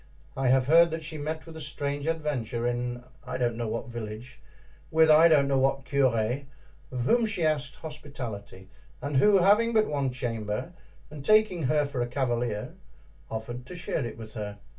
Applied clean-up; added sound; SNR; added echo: none; none; none; reverberation time 0.2 s.